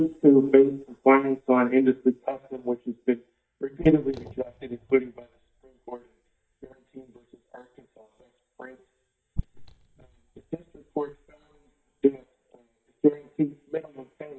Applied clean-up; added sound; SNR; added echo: neural mask model DeepFilterNet 3.